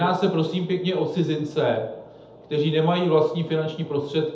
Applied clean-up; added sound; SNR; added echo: none; none; none; reverberation time 0.7 s.